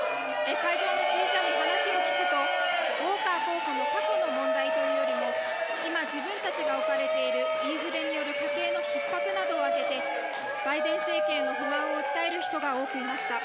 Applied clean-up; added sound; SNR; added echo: none; none; none; none.